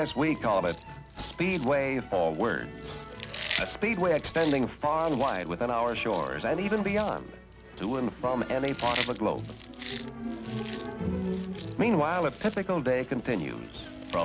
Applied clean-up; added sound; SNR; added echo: none; Chewing, mastication; 10 dB; none.